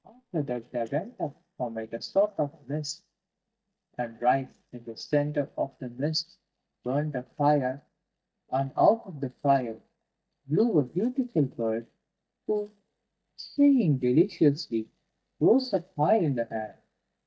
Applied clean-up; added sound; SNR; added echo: neural mask model DeepFilterNet 3.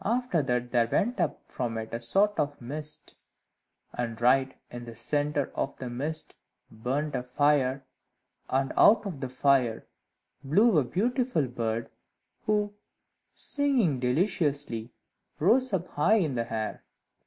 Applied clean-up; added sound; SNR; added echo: none; none; none; none.